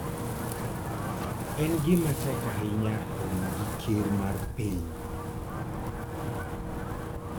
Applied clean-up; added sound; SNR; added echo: none; Wind; 1 dB; none.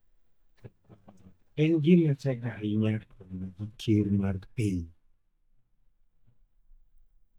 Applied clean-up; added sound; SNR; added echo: neural mask model DeepFilterNet 3.